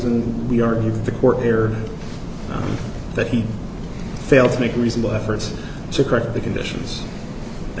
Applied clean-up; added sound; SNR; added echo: none; none; none; none.